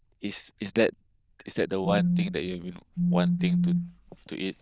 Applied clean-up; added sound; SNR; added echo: neural diffusion model UNIVERSE++.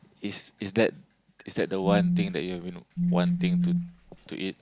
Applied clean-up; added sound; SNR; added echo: none; Telephone; -4 dB; none.